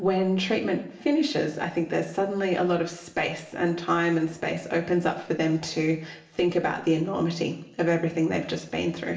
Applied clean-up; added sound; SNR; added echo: none; none; none; reverberation time 0.7 s.